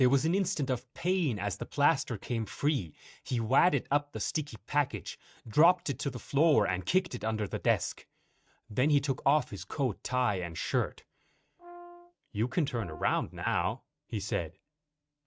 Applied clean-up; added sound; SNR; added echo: neural mask model RNNoise.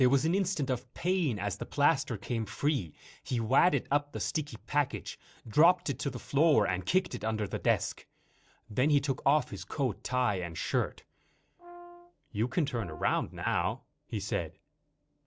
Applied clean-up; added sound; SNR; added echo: none; Brass instrument; 19 dB; none.